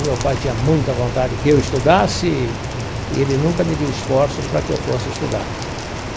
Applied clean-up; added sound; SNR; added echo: none; Rain; 5 dB; none.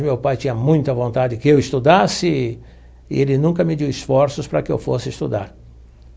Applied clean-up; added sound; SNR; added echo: none; none; none; none.